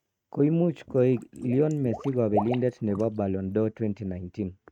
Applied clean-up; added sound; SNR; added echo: neural mask model RNNoise.